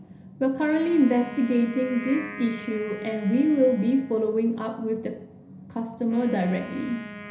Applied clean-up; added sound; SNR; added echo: none; Wind instrument, woodwind instrument; 16 dB; reverberation time 0.5 s.